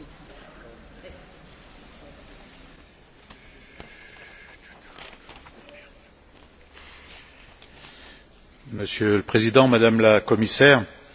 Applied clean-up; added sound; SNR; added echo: none; none; none; none.